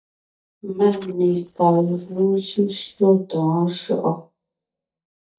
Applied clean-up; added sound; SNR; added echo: neural mask model DeepFilterNet 3.